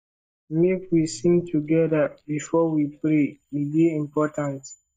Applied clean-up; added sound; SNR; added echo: neural mask model DeepFilterNet 3.